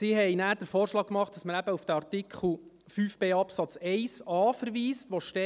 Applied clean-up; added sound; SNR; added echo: none; none; none; none.